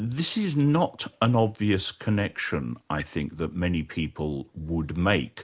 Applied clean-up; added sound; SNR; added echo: none; none; none; none.